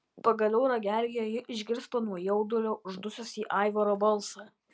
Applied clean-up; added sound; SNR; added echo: none; none; none; none.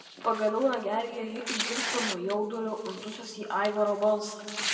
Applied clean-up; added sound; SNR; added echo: none; Tearing; 7 dB; reverberation time 1.8 s.